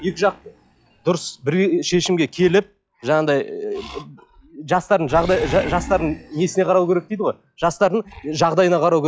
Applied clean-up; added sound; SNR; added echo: classical method log-MMSE.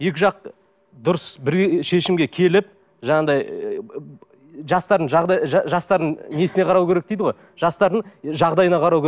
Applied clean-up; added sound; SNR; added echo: none; none; none; none.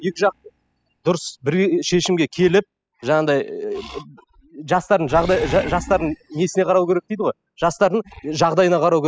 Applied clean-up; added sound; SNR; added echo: classical method spectral subtraction.